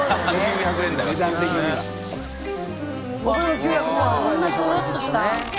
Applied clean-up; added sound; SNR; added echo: none; none; none; none.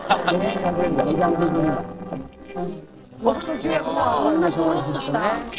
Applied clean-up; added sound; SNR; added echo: neural separator model SepFormer DNS4.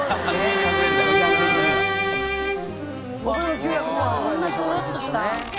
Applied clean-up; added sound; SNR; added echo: none; Bowed string instrument; -2 dB; none.